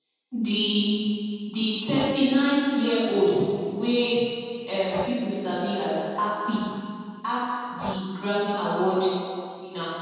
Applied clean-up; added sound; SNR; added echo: none; Breathing; 18 dB; reverberation time 2.1 s.